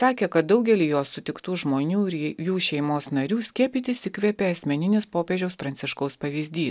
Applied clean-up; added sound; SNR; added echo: none; none; none; none.